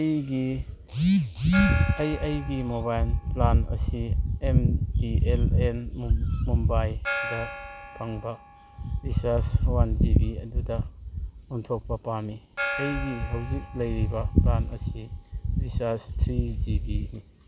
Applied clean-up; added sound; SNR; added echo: none; Gong; 14 dB; none.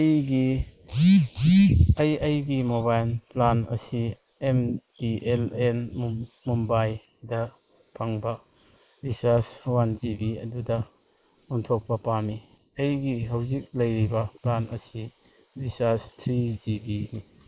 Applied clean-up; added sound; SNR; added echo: neural mask model Resemble Enhance denoiser.